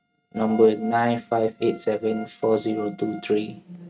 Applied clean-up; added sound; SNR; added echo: neural mask model RNNoise.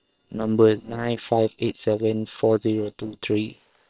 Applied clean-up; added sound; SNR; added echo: neural separator model SepFormer WHAM!.